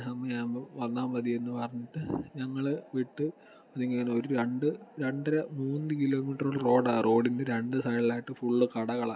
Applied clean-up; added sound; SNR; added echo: none; none; none; none.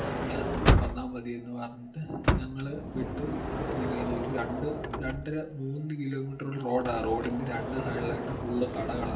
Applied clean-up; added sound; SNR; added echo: none; Sliding door / Motor vehicle (road); -2 dB; reverberation time 0.4 s.